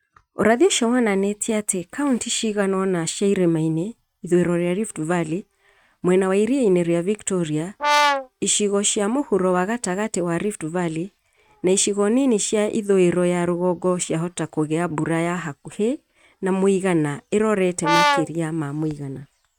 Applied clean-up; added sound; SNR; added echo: neural mask model RNNoise.